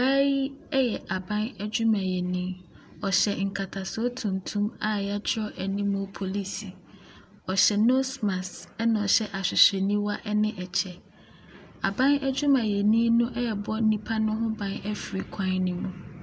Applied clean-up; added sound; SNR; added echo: none; none; none; none.